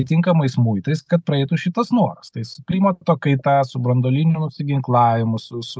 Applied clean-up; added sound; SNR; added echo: none; none; none; none.